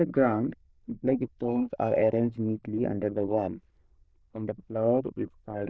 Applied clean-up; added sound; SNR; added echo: neural diffusion model UNIVERSE++.